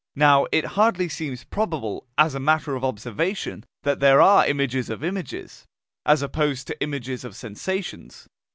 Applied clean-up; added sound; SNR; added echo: none; none; none; none.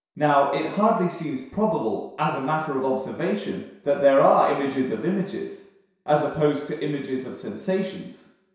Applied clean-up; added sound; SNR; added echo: none; none; none; reverberation time 0.7 s.